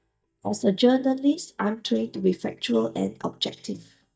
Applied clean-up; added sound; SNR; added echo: neural mask model DeepFilterNet 3.